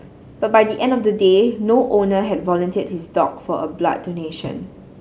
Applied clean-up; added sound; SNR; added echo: none; none; none; none.